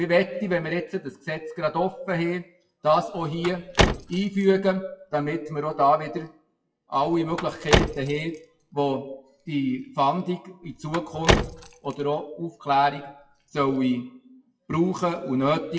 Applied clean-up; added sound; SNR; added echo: classical method WPE with log-MMSE.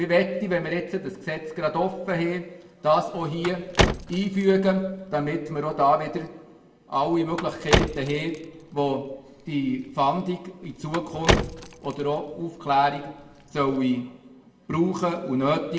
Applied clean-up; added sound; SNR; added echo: none; Car; 4 dB; reverberation time 0.7 s.